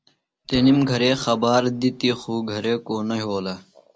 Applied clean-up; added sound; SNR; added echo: none; Gunshot, gunfire; 17 dB; none.